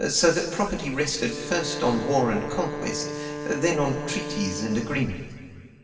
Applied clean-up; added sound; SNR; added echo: none; Wind instrument, woodwind instrument; 9 dB; reverberation time 2.3 s.